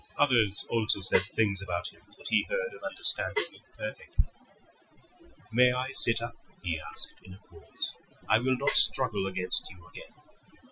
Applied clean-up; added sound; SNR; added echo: classical method Wiener filter.